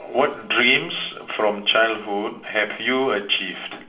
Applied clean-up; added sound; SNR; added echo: none; none; none; reverberation time 0.4 s.